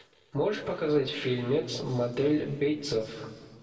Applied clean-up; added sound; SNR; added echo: none; none; none; reverberation time 1.7 s.